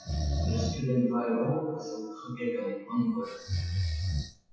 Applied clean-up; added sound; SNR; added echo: classical method WPE with log-MMSE.